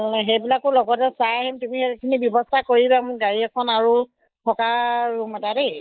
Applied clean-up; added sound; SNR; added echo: neural mask model Resemble Enhance denoiser.